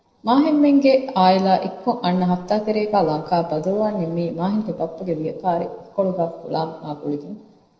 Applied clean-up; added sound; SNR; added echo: neural separator model SepFormer DNS4.